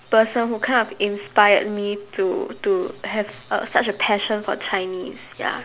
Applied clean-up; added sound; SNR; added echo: none; none; none; none.